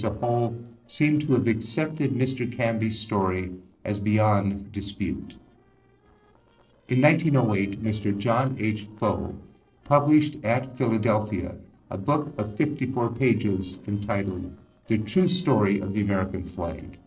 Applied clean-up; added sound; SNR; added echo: neural separator model SepFormer DNS4.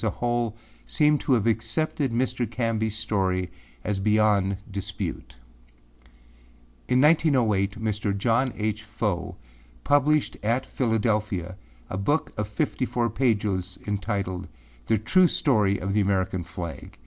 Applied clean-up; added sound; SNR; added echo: none; none; none; none.